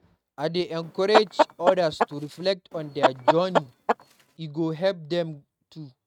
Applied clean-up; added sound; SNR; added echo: neural mask model RNNoise.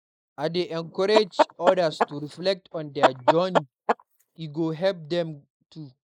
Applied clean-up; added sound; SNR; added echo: neural mask model Resemble Enhance denoiser.